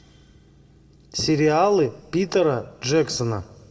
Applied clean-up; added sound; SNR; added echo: none; none; none; reverberation time 1.5 s.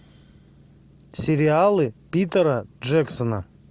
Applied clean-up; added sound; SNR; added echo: none; none; none; none.